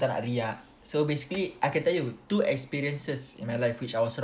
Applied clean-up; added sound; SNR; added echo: none; none; none; none.